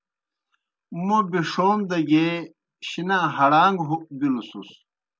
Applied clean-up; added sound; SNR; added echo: none; none; none; none.